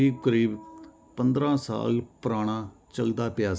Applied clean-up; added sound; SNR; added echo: none; none; none; none.